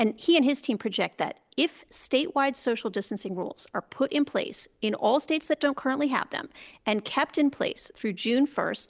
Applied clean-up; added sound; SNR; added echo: none; none; none; none.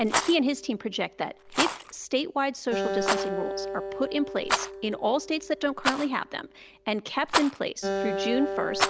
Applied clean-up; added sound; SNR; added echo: none; Acoustic guitar + Rattle; 2 dB; none.